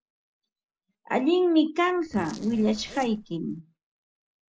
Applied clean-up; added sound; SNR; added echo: none; Zipper (clothing); 17 dB; none.